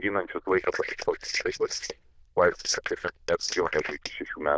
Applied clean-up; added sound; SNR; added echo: neural diffusion model UNIVERSE++.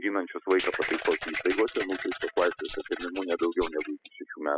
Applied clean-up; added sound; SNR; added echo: classical method spectral subtraction.